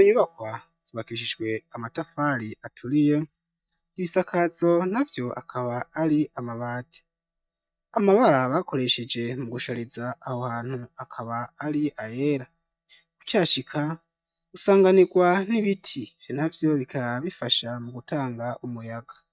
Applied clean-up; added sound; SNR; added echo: neural mask model DeepFilterNet 3.